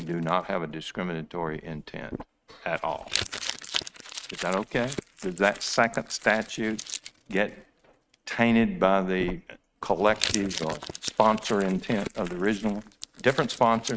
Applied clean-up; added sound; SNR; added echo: neural mask model RNNoise.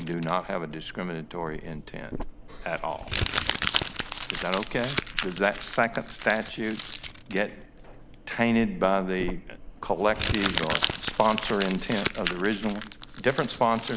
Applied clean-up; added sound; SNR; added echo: none; Crumpling, crinkling; 3 dB; none.